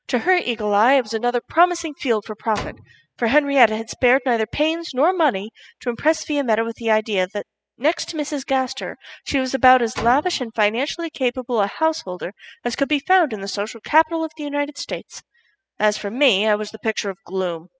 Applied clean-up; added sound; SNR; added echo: classical method spectral subtraction.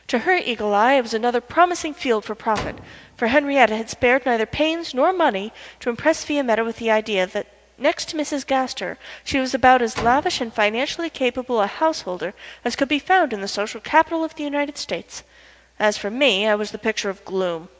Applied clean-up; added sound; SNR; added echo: none; Slam; 17 dB; none.